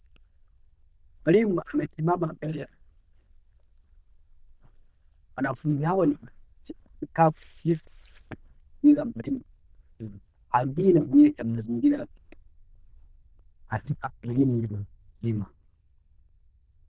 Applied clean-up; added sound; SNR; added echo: neural diffusion model UNIVERSE++.